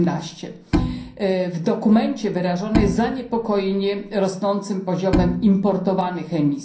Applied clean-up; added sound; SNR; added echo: none; Bowed string instrument; 6 dB; reverberation time 0.6 s.